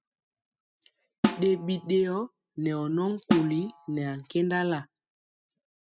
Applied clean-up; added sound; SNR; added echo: classical method spectral subtraction.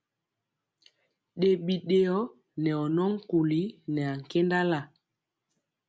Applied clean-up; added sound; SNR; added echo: none; none; none; none.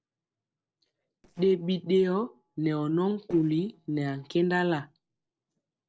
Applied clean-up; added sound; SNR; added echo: neural separator model SepFormer DNS4.